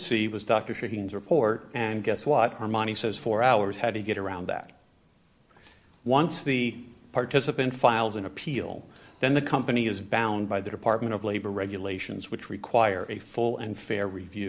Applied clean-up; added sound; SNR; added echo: none; none; none; none.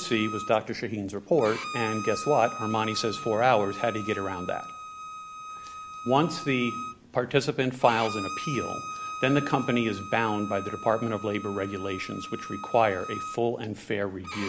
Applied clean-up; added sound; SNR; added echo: none; Bowed string instrument; 10 dB; none.